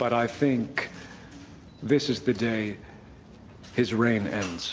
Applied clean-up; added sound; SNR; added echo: none; none; none; none.